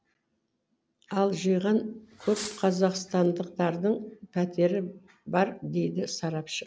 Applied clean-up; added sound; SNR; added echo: none; Fireworks; 17 dB; none.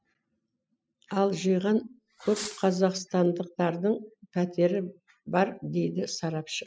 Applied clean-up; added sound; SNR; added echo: classical method spectral subtraction.